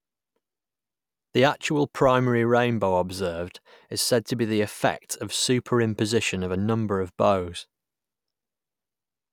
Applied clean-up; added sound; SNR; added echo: none; none; none; none.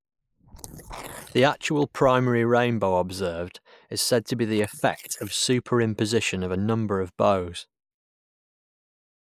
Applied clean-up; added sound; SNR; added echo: neural mask model Resemble Enhance denoiser.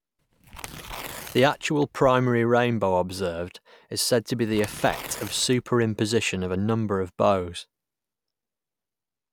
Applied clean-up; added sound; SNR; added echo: none; Tearing; 15 dB; none.